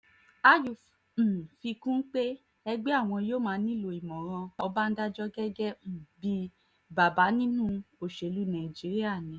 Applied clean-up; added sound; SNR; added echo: none; none; none; none.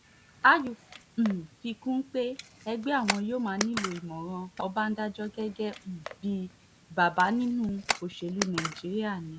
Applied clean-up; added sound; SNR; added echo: none; Camera; 10 dB; none.